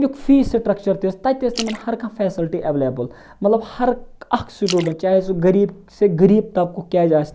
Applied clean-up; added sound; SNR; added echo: none; Splash, splatter; 19 dB; none.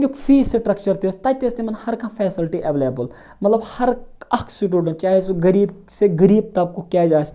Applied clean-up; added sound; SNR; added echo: none; none; none; none.